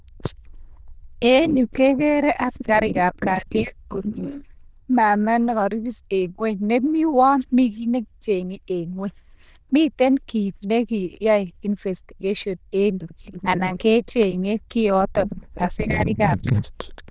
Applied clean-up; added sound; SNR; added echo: neural diffusion model UNIVERSE++.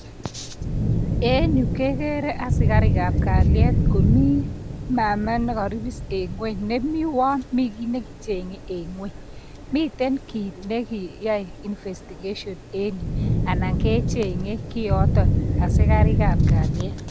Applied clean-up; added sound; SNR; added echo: none; Thunder / Rain; -4 dB; none.